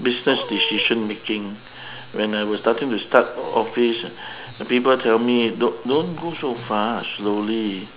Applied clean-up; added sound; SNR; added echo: none; Dog; 9 dB; none.